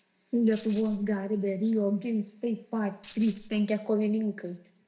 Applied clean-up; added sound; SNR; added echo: none; Tambourine; 6 dB; reverberation time 0.5 s.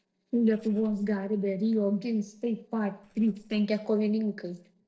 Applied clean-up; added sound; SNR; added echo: neural separator model SepFormer DNS4.